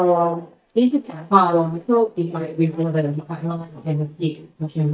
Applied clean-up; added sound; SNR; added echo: neural mask model DeepFilterNet 3.